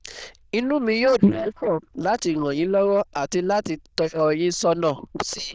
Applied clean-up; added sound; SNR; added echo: neural diffusion model UNIVERSE++.